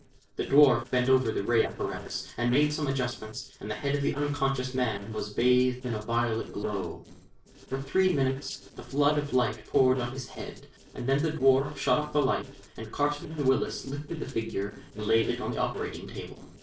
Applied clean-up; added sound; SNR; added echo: neural separator model SepFormer DNS4.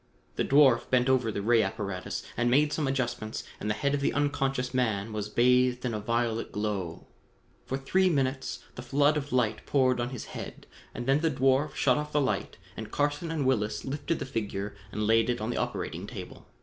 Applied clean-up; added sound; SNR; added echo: none; none; none; none.